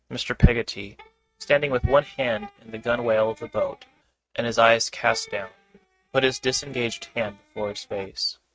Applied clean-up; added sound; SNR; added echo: neural mask model RNNoise.